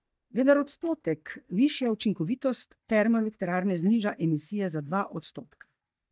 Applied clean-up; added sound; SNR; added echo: neural mask model DeepFilterNet 3.